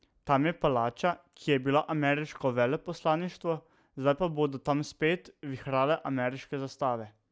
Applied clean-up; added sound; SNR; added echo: none; none; none; none.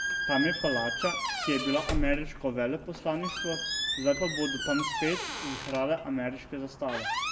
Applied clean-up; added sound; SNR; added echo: none; Squeak; 2 dB; reverberation time 1.1 s.